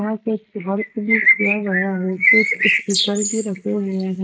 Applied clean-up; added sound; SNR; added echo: neural mask model Resemble Enhance denoiser.